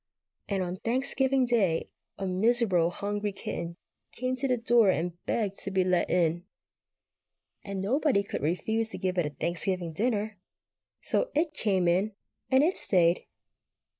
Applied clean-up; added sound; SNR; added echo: neural mask model Resemble Enhance denoiser.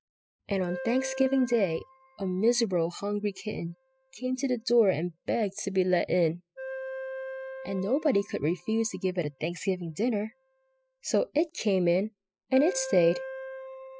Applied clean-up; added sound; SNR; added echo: classical method spectral subtraction.